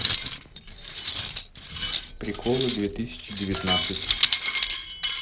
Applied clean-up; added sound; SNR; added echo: none; Cutlery, silverware; -2 dB; none.